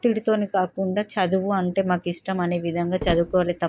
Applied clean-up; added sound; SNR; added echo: neural mask model DeepFilterNet 3.